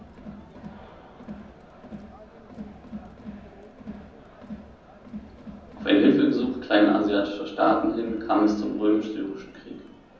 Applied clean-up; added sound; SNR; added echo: none; Crowd; 16 dB; reverberation time 0.6 s.